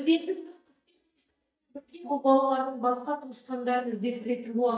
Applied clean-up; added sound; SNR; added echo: neural mask model DeepFilterNet 3.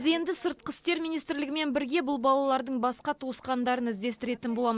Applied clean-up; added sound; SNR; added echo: none; none; none; none.